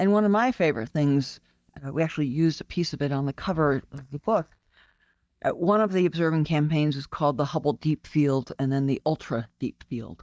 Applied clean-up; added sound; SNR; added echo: neural mask model DeepFilterNet 3.